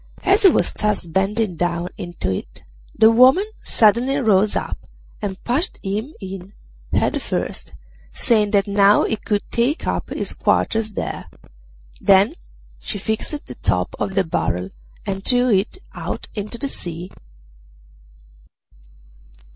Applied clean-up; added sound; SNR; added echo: none; none; none; none.